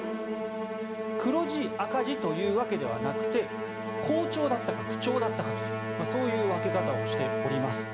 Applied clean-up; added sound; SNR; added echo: none; Musical instrument; 1 dB; none.